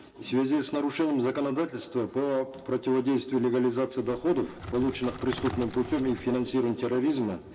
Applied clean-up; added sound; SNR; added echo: none; Crackle; 13 dB; reverberation time 0.2 s.